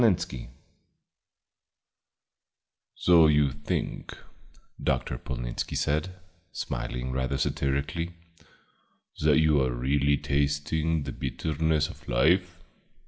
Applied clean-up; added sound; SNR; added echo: none; none; none; none.